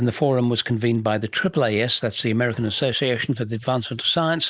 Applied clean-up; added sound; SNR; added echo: neural mask model Resemble Enhance denoiser.